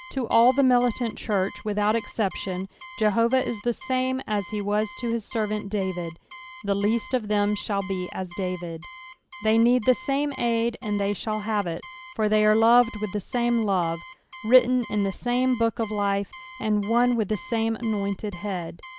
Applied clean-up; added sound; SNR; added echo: none; Alarm; 19 dB; none.